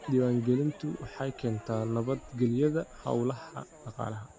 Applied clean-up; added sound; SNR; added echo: none; Crowd / Fireworks; 18 dB; none.